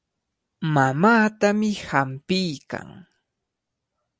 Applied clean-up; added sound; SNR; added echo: none; none; none; none.